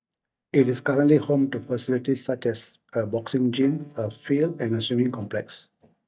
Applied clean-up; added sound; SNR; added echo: neural mask model DeepFilterNet 3.